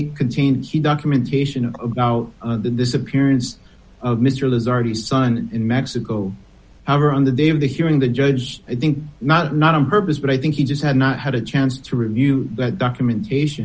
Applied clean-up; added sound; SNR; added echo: none; none; none; none.